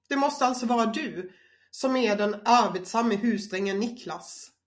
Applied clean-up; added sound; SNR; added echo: none; none; none; none.